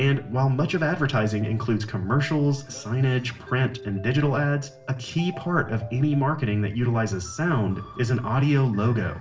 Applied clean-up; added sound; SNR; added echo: none; none; none; reverberation time 0.5 s.